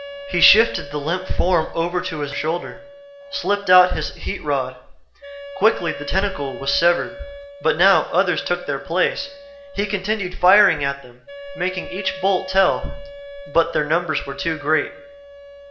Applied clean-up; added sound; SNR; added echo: none; Wind instrument, woodwind instrument; 16 dB; reverberation time 0.6 s.